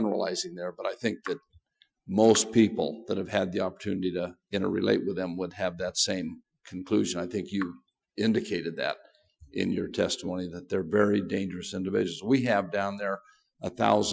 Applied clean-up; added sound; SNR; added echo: classical method Wiener filter.